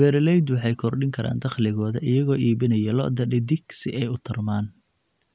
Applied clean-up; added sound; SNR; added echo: none; none; none; none.